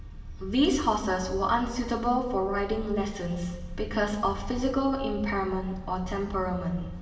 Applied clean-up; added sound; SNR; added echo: none; none; none; reverberation time 1.1 s.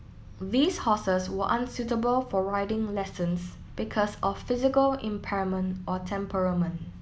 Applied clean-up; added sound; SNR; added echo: none; none; none; none.